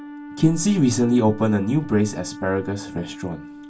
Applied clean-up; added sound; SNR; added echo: none; Wind instrument, woodwind instrument; 15 dB; reverberation time 0.2 s.